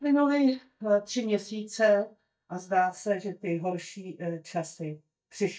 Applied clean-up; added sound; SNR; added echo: neural mask model DeepFilterNet 3.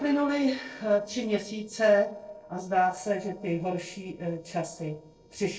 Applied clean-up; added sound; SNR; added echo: neural separator model SepFormer DNS4.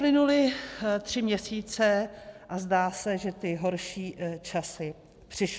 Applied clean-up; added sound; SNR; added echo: none; none; none; none.